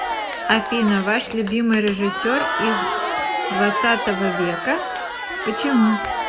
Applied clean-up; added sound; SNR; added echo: none; Crowd; 3 dB; reverberation time 0.5 s.